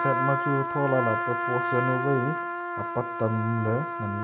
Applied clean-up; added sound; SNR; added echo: none; Trumpet; 1 dB; none.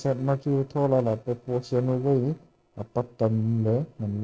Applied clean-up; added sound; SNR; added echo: neural separator model SepFormer DNS4.